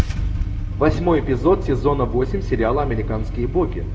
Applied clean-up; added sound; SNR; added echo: none; Engine starting / Car; 3 dB; reverberation time 1.0 s.